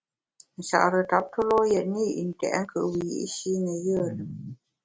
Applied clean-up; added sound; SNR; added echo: none; none; none; none.